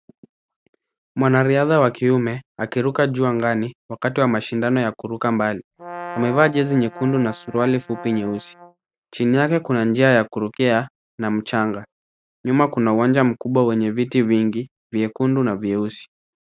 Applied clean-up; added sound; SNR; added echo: neural mask model RNNoise.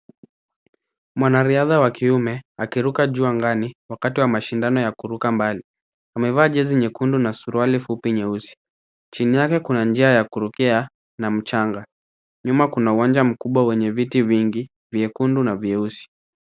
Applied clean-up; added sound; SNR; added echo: none; none; none; none.